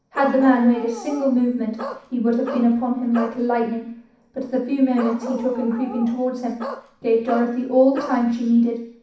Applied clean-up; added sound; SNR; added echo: none; Bark; 12 dB; reverberation time 0.6 s.